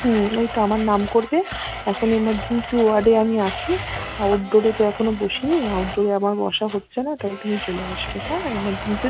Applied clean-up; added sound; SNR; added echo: none; Domestic sounds, home sounds; 11 dB; none.